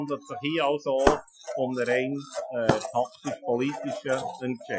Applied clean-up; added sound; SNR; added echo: classical method Wiener filter.